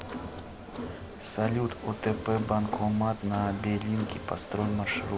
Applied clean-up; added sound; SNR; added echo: none; Crowd; 9 dB; none.